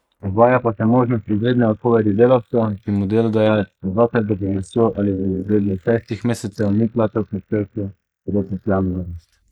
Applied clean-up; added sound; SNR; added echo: neural mask model Resemble Enhance denoiser.